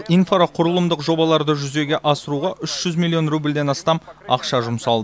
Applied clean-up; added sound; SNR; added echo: none; none; none; none.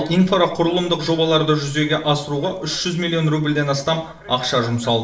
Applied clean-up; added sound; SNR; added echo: none; none; none; reverberation time 0.5 s.